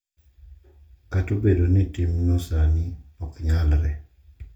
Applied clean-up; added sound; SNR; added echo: none; none; none; reverberation time 0.3 s.